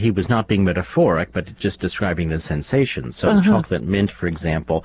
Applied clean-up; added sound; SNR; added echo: none; none; none; none.